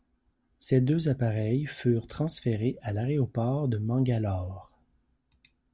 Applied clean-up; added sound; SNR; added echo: none; none; none; none.